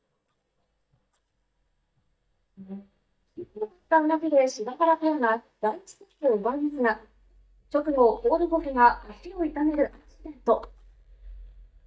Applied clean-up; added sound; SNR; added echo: neural mask model DeepFilterNet 3.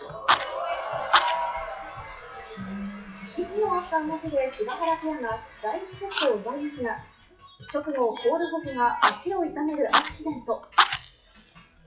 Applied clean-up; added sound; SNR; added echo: classical method WPE with log-MMSE.